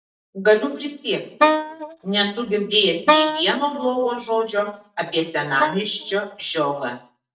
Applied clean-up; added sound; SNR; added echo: neural mask model DeepFilterNet 3.